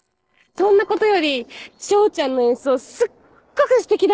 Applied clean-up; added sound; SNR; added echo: neural separator model SepFormer DNS4.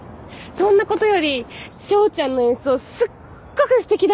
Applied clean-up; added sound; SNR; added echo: none; none; none; none.